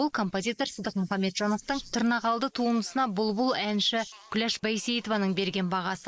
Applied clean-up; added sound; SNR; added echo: neural mask model Resemble Enhance denoiser.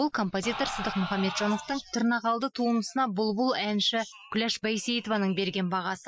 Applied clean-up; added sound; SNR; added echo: classical method Wiener filter.